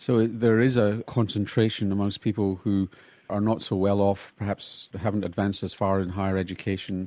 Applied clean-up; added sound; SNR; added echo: none; none; none; none.